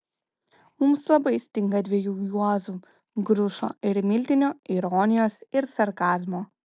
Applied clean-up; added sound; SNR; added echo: none; none; none; none.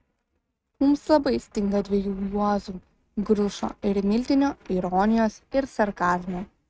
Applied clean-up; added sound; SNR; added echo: neural mask model RNNoise.